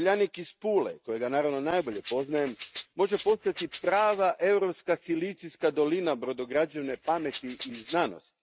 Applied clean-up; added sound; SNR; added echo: neural mask model RNNoise.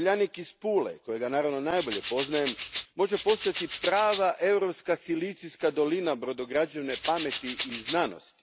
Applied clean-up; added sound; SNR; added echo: none; Rattle (instrument); 8 dB; none.